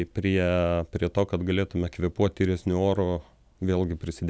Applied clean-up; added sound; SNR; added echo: none; none; none; none.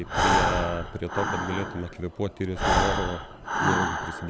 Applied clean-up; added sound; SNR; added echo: none; Breathing; -4 dB; none.